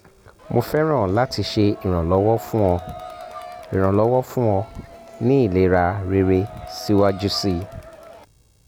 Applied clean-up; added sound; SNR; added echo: none; Crowd; 17 dB; none.